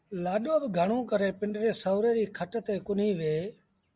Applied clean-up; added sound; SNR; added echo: none; none; none; none.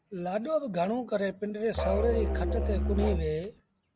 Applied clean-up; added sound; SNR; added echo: none; Musical instrument; -1 dB; none.